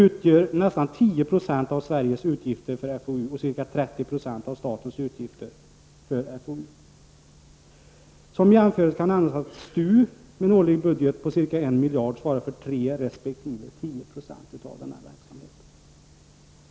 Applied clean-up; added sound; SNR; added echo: none; none; none; none.